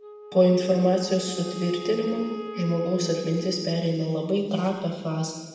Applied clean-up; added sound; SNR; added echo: none; Wind instrument, woodwind instrument; 16 dB; reverberation time 1.5 s.